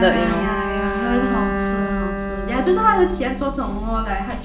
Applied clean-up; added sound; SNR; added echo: none; Bowed string instrument; 4 dB; reverberation time 0.2 s.